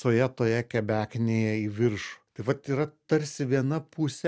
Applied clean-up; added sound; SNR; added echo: none; none; none; none.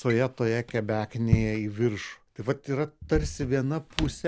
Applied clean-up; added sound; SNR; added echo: none; Drawer open or close; 7 dB; none.